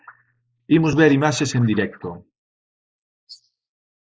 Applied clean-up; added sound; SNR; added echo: neural mask model Resemble Enhance denoiser.